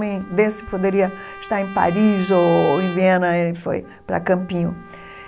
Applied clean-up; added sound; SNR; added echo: none; Trumpet; 17 dB; none.